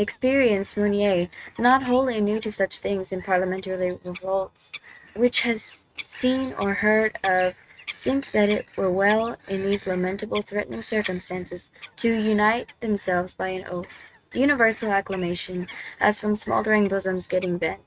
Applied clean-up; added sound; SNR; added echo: neural mask model RNNoise.